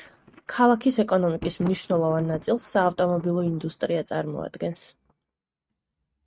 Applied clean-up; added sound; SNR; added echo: neural mask model RNNoise.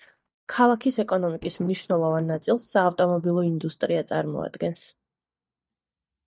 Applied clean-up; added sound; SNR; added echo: neural mask model DeepFilterNet 3.